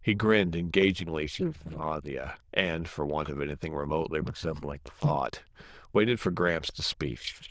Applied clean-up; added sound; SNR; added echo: neural diffusion model UNIVERSE++.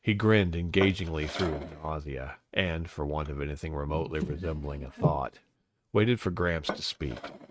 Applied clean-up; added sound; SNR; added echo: neural mask model RNNoise.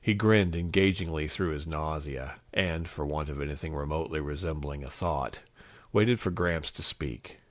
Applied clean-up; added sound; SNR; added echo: none; none; none; none.